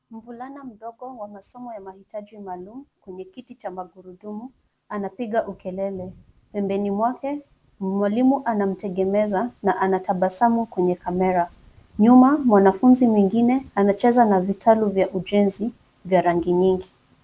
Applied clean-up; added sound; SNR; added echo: none; none; none; none.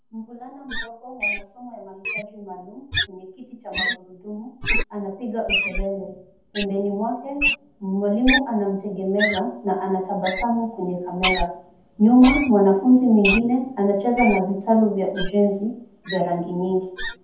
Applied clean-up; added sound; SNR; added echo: none; Wild animals; 7 dB; reverberation time 0.6 s.